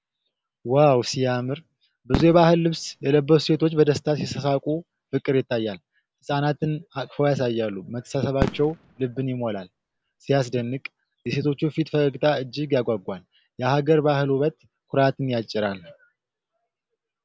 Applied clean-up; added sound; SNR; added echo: none; Fireworks; 11 dB; none.